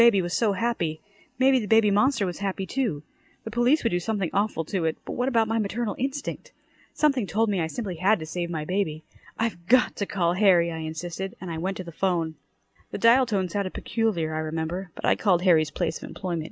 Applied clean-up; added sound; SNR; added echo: none; none; none; none.